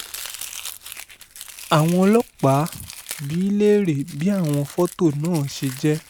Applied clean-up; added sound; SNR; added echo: none; Domestic sounds, home sounds; 16 dB; none.